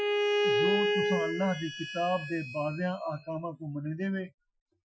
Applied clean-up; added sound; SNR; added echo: classical method Wiener filter.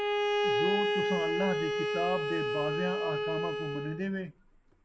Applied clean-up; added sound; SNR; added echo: none; Bowed string instrument; -5 dB; none.